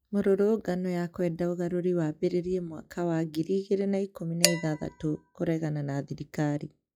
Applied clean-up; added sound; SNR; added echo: classical method log-MMSE.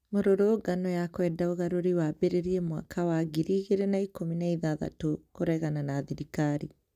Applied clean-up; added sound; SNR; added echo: none; none; none; none.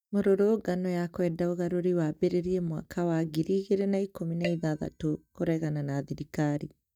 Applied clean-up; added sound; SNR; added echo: neural mask model DeepFilterNet 3.